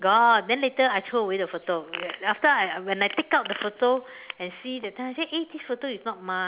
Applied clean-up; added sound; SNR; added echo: none; none; none; none.